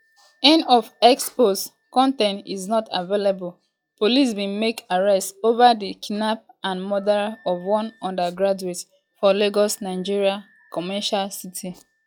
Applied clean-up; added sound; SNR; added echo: classical method log-MMSE.